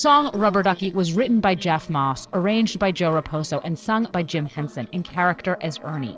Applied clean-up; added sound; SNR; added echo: neural separator model SepFormer DNS4.